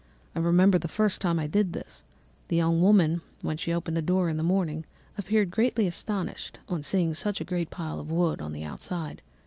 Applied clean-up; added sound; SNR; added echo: none; none; none; none.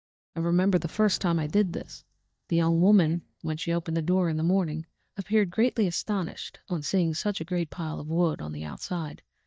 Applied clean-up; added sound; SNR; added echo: neural mask model DeepFilterNet 3.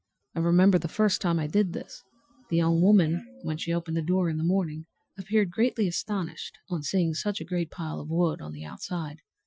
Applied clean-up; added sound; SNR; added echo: classical method Wiener filter.